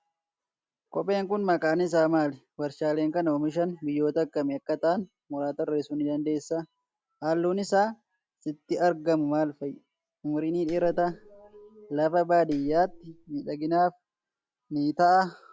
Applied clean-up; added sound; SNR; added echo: none; Clapping; 17 dB; none.